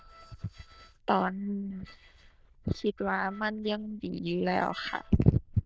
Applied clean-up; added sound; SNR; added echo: neural diffusion model UNIVERSE++.